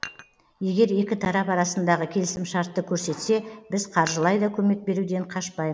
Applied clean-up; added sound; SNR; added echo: none; Dishes, pots, and pans; 17 dB; none.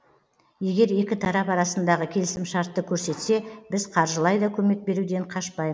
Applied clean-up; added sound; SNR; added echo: none; none; none; none.